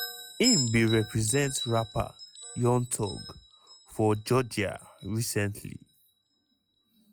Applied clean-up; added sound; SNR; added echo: classical method log-MMSE.